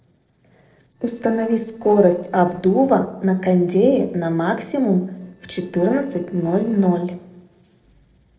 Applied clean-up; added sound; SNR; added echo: neural separator model SepFormer DNS4.